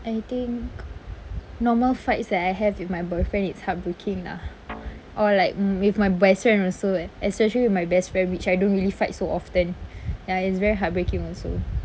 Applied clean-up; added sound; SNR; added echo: none; Guitar; 19 dB; none.